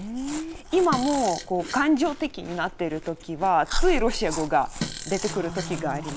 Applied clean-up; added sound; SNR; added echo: none; Fart + Chewing, mastication; 6 dB; none.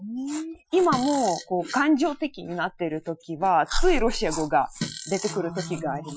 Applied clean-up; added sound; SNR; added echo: classical method Wiener filter.